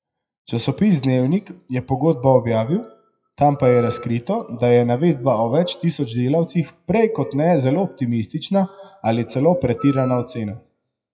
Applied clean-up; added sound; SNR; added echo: classical method WPE with log-MMSE.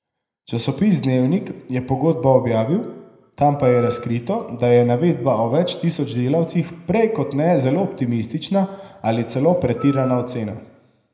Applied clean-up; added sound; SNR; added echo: none; Wind instrument, woodwind instrument; 20 dB; reverberation time 0.8 s.